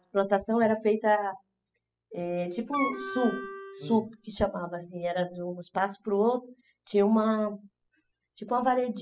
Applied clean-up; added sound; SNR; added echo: classical method spectral subtraction.